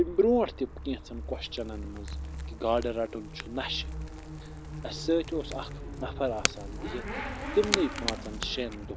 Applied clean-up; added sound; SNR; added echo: none; Crack / Crackle + Motorcycle / Accelerating, revving, vroom; 5 dB; none.